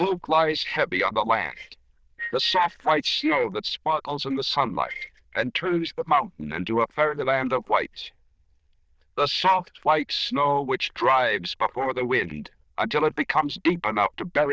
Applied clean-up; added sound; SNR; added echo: neural diffusion model UNIVERSE++.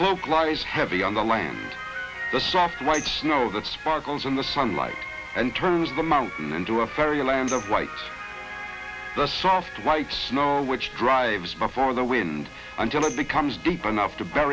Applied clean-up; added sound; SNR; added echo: none; Tambourine; 19 dB; none.